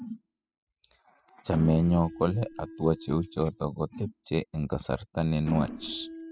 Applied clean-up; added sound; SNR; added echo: classical method spectral subtraction.